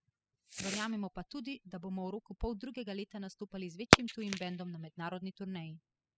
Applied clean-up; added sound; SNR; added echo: classical method spectral subtraction.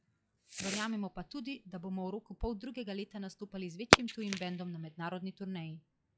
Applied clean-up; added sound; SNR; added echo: classical method log-MMSE.